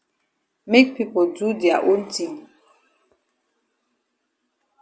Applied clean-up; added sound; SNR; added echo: none; none; none; none.